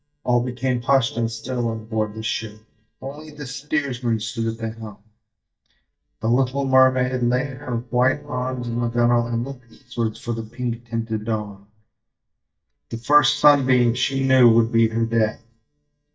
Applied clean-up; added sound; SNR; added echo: neural mask model DeepFilterNet 3.